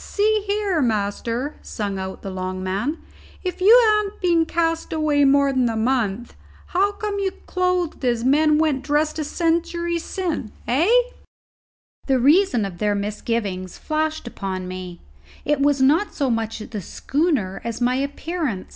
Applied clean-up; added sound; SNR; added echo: none; none; none; none.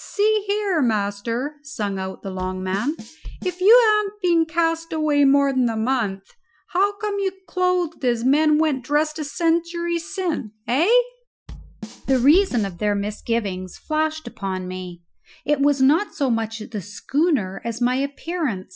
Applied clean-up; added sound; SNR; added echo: classical method Wiener filter.